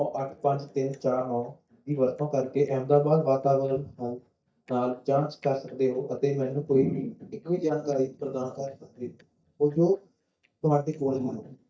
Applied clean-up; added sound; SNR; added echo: neural mask model DeepFilterNet 3.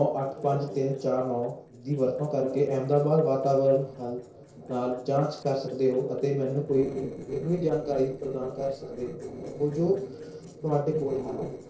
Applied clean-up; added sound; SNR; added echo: neural separator model SepFormer DNS4.